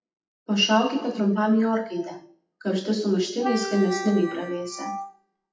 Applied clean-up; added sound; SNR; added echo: classical method WPE with log-MMSE.